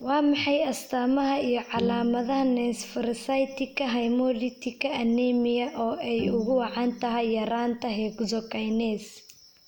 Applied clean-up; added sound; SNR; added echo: none; Bowed string instrument; 12 dB; none.